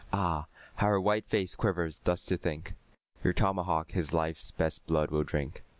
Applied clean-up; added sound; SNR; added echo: none; none; none; none.